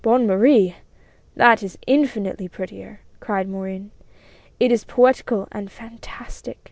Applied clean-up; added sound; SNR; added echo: none; none; none; none.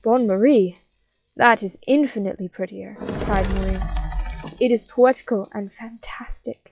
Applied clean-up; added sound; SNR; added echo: classical method log-MMSE.